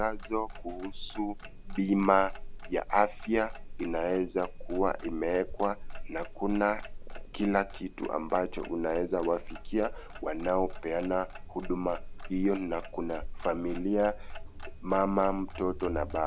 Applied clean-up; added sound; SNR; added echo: none; Clock; 8 dB; none.